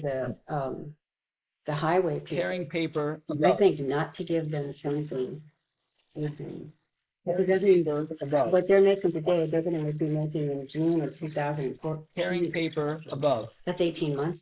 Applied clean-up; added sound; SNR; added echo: neural mask model Resemble Enhance denoiser.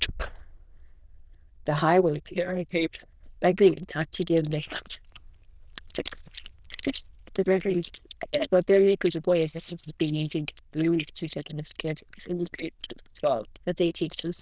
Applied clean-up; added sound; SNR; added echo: neural diffusion model UNIVERSE++.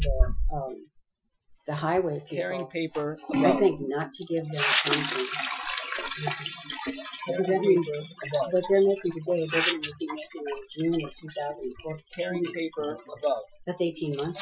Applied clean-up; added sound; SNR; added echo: classical method Wiener filter.